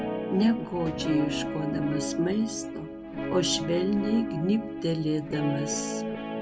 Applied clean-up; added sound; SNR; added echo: none; Guitar; 4 dB; none.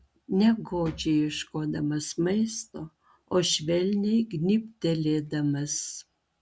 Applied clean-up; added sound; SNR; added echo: none; none; none; none.